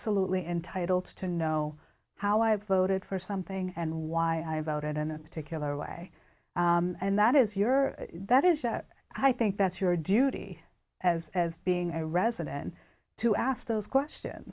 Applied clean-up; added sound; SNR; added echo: none; none; none; none.